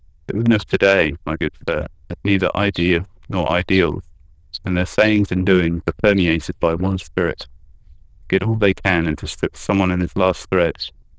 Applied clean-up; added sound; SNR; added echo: neural diffusion model UNIVERSE++.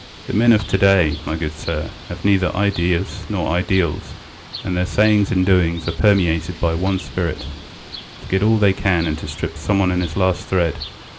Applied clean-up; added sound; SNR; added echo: none; Bird; 17 dB; none.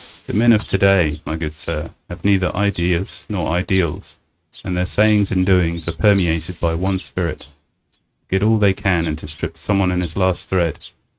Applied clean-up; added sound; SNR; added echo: neural mask model RNNoise.